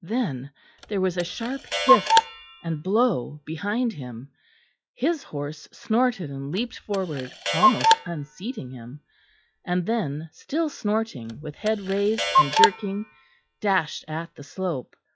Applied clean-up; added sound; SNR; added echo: classical method log-MMSE.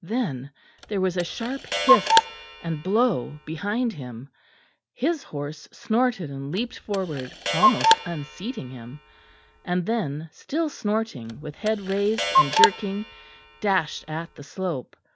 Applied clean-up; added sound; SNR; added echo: none; Clock; -1 dB; none.